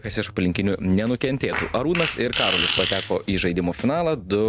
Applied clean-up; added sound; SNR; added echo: none; Fart; 4 dB; none.